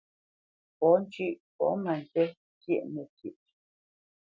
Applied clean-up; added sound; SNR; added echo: none; none; none; none.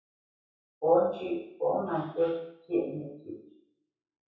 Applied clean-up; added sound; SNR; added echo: none; none; none; reverberation time 0.7 s.